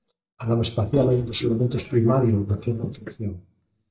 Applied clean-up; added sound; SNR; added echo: neural mask model DeepFilterNet 3.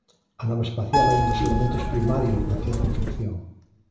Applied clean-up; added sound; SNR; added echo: none; Keyboard (musical); -2 dB; reverberation time 0.8 s.